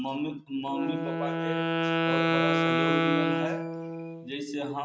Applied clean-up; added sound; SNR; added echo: neural mask model RNNoise.